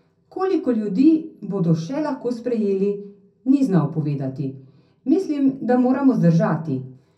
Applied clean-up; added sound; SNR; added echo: none; none; none; reverberation time 0.3 s.